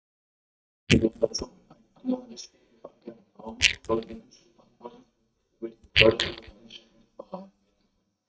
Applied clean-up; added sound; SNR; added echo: neural mask model DeepFilterNet 3.